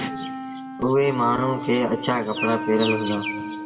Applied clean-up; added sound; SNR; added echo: none; Wind instrument, woodwind instrument; 8 dB; reverberation time 1.6 s.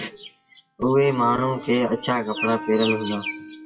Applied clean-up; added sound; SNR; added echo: classical method WPE with log-MMSE.